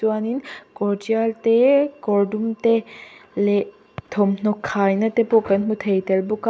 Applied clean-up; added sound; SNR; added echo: none; none; none; none.